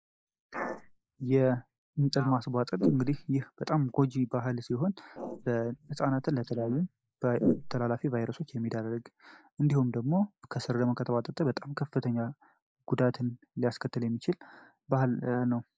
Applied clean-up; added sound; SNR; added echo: neural mask model Resemble Enhance denoiser.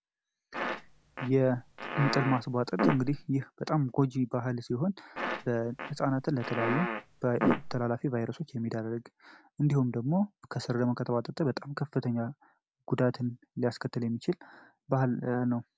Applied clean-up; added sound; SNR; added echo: none; Fart; 3 dB; none.